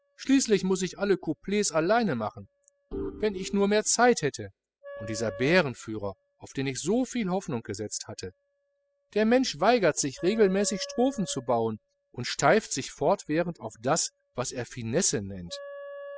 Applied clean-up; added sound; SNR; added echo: classical method spectral subtraction.